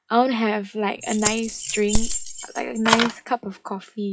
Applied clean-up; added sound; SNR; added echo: classical method WPE with log-MMSE.